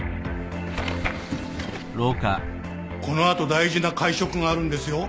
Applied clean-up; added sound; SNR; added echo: none; none; none; none.